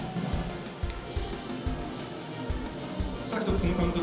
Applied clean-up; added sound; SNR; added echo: none; Drum kit; 2 dB; reverberation time 0.9 s.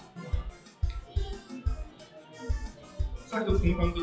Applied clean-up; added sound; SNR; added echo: classical method WPE with log-MMSE.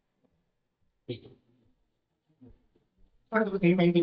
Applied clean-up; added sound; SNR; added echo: neural mask model DeepFilterNet 3.